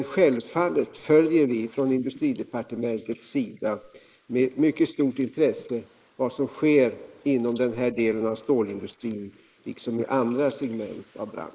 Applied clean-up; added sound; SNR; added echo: neural mask model Resemble Enhance denoiser.